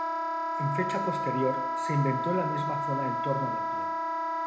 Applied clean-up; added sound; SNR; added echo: none; Wind instrument, woodwind instrument; -2 dB; reverberation time 0.9 s.